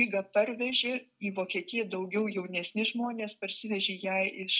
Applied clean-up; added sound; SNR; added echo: none; none; none; none.